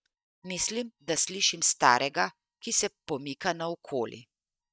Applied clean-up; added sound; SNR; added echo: neural mask model DeepFilterNet 3.